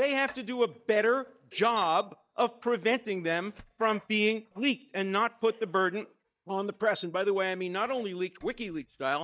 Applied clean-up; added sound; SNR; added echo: neural mask model DeepFilterNet 3.